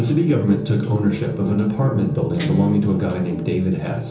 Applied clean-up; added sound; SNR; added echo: none; Guitar; 13 dB; reverberation time 1.2 s.